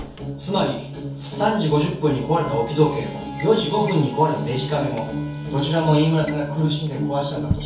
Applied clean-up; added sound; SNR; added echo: none; Drawer open or close; 16 dB; reverberation time 0.6 s.